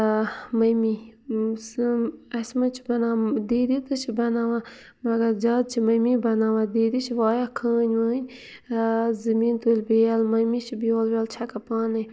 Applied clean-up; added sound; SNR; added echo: none; none; none; none.